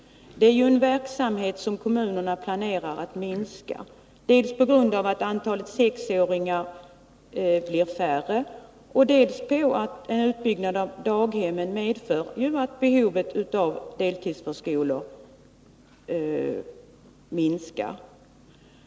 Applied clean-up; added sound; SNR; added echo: none; none; none; none.